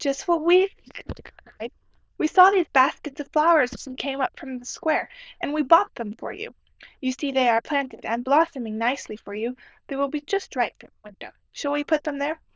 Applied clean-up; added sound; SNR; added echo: neural diffusion model UNIVERSE++.